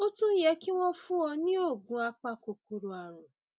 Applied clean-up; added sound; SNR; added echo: none; none; none; none.